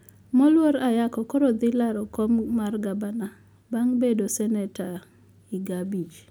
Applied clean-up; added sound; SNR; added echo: none; none; none; none.